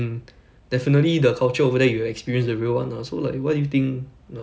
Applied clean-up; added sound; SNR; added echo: none; none; none; none.